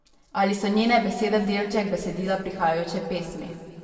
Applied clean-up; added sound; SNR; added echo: none; none; none; reverberation time 2.2 s.